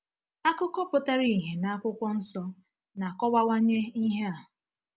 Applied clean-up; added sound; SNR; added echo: none; none; none; none.